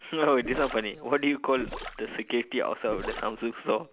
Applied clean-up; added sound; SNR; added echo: none; Gurgling; 13 dB; none.